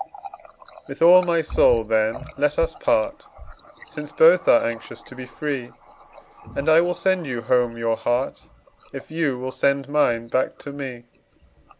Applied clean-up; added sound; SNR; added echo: none; Water tap, faucet; 20 dB; none.